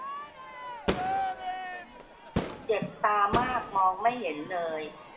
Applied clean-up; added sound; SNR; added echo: none; Crowd / Fireworks; 4 dB; reverberation time 0.6 s.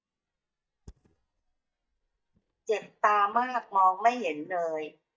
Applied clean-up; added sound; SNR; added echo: neural mask model DeepFilterNet 3.